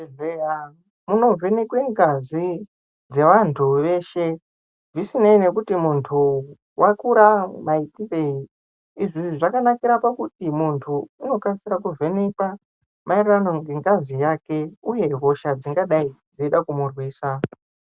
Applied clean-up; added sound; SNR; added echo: none; none; none; none.